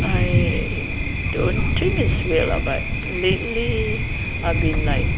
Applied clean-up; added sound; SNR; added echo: none; Thunder; -5 dB; none.